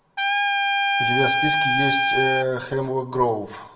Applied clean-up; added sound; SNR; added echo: none; Trumpet; -4 dB; reverberation time 0.6 s.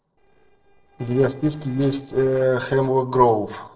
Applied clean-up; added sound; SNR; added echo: neural separator model SepFormer DNS4.